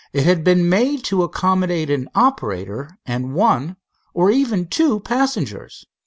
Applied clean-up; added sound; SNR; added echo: none; none; none; none.